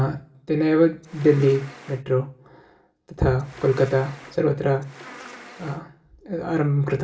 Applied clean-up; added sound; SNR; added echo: none; Insect; 19 dB; reverberation time 0.3 s.